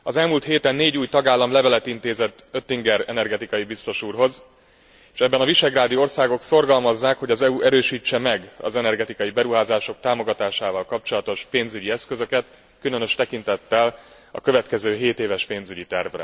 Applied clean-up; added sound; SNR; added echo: none; none; none; none.